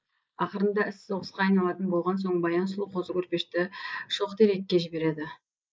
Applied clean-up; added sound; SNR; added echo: neural mask model Resemble Enhance denoiser.